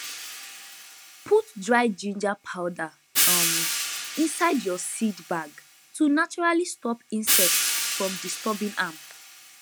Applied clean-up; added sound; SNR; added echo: none; Hi-hat; 2 dB; none.